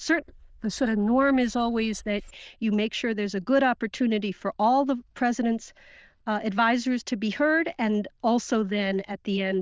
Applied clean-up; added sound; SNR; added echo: neural diffusion model UNIVERSE++.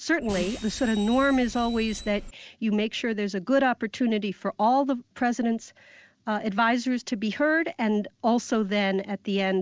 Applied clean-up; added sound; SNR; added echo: none; Bus; 13 dB; none.